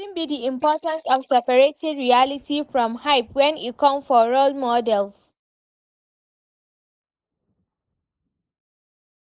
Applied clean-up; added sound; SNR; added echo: neural mask model Resemble Enhance denoiser.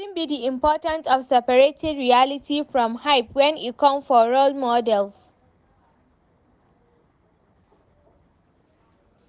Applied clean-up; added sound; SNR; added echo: none; none; none; none.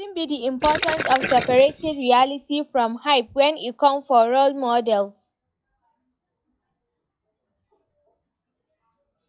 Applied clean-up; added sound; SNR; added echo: classical method log-MMSE.